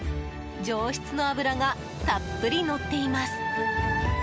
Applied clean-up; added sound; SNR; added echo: none; none; none; none.